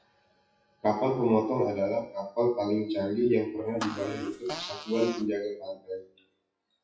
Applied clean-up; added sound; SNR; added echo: classical method WPE with log-MMSE.